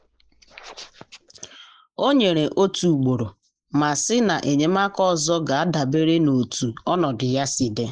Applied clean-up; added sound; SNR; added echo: neural mask model Resemble Enhance denoiser.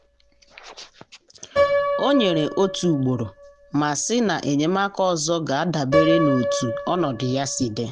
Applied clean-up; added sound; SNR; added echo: none; Piano; 4 dB; none.